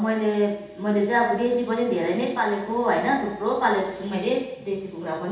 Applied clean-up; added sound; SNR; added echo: none; none; none; reverberation time 0.8 s.